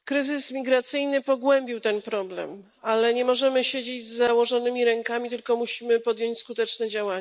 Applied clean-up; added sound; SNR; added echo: neural mask model Resemble Enhance denoiser.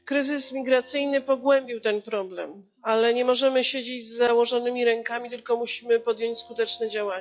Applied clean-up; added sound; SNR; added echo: classical method log-MMSE.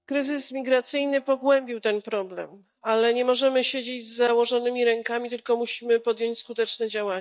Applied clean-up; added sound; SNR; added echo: neural mask model DeepFilterNet 3.